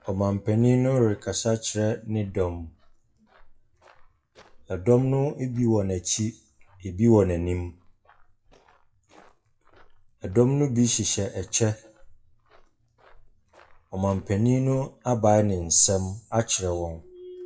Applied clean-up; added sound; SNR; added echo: classical method WPE with log-MMSE.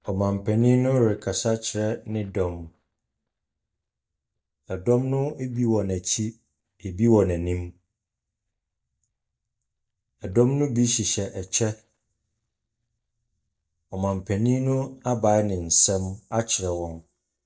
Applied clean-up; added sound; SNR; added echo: neural mask model DeepFilterNet 3.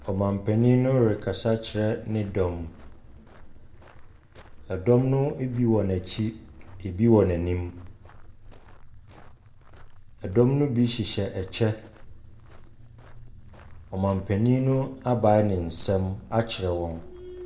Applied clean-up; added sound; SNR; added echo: none; Walk, footsteps; 20 dB; reverberation time 0.5 s.